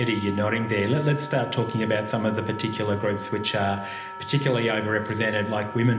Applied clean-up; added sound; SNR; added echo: none; Wind instrument, woodwind instrument; 13 dB; reverberation time 0.8 s.